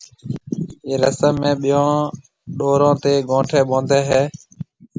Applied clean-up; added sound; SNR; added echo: none; none; none; none.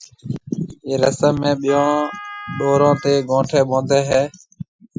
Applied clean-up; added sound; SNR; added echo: classical method Wiener filter.